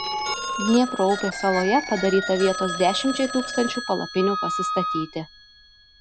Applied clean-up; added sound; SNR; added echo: none; Wind instrument, woodwind instrument + Telephone; 6 dB; none.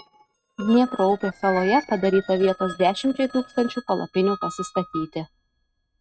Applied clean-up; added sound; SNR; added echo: neural mask model RNNoise.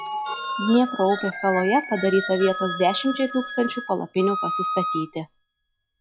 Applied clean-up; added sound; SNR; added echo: classical method log-MMSE.